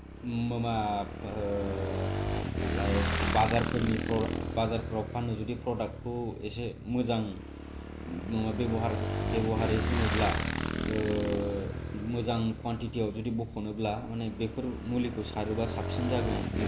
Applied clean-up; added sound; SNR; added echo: none; Motorcycle / Engine; 2 dB; none.